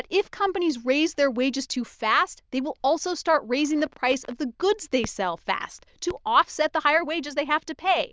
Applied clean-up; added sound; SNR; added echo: neural diffusion model UNIVERSE++.